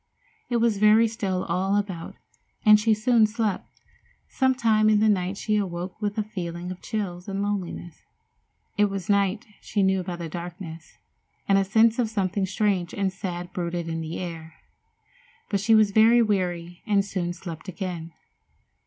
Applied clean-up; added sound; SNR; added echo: none; none; none; none.